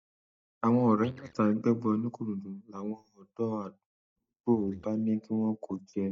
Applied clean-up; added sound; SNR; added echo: neural mask model DeepFilterNet 3.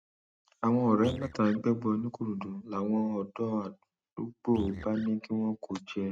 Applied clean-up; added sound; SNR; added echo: neural mask model RNNoise.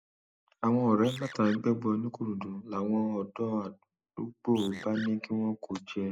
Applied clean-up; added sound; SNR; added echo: neural mask model Resemble Enhance denoiser.